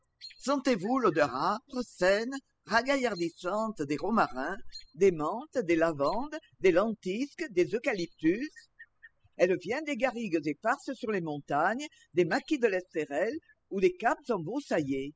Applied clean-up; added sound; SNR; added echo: classical method spectral subtraction.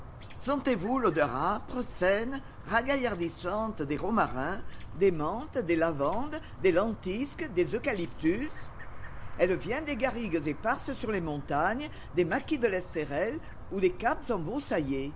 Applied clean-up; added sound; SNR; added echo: none; Chirp, tweet; 10 dB; none.